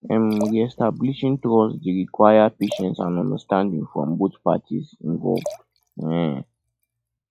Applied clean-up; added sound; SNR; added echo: classical method log-MMSE.